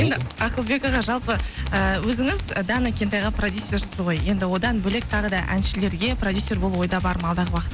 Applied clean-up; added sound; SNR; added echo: none; Tools; 14 dB; none.